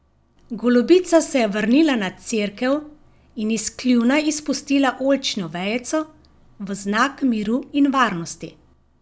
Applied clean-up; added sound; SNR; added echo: none; none; none; none.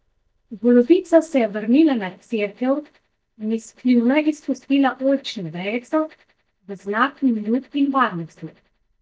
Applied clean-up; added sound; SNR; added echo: neural mask model DeepFilterNet 3.